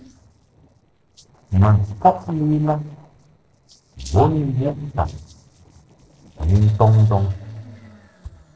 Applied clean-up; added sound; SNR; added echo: neural separator model SepFormer DNS4.